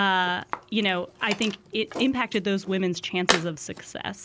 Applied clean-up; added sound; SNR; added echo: none; Tools; 7 dB; none.